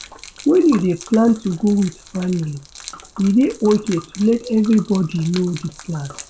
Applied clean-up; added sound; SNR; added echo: none; Gurgling / Liquid; 19 dB; none.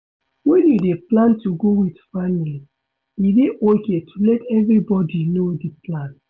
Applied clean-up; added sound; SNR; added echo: none; none; none; none.